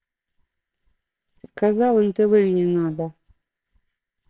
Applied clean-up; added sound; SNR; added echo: neural separator model SepFormer WHAMR!.